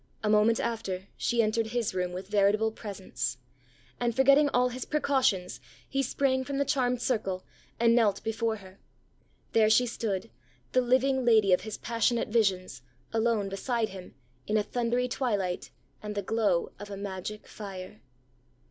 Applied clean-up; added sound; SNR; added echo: none; none; none; none.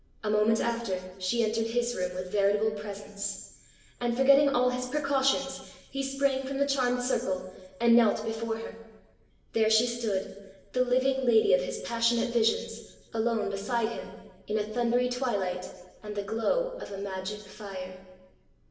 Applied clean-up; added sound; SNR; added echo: none; none; none; reverberation time 1.0 s.